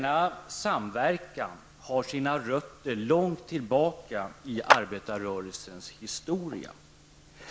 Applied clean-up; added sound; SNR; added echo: none; Clapping; -2 dB; none.